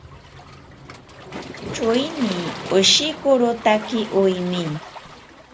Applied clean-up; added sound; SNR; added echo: none; Waves, surf; 13 dB; none.